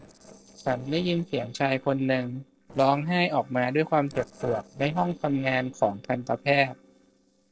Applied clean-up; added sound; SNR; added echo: neural separator model SepFormer DNS4.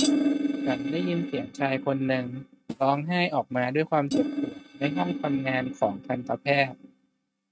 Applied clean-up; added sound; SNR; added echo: neural mask model RNNoise.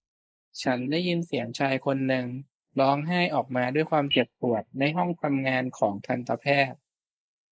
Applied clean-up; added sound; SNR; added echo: neural mask model Resemble Enhance denoiser.